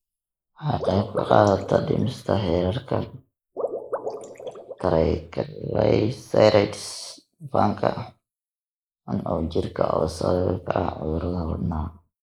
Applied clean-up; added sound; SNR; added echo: neural mask model Resemble Enhance denoiser.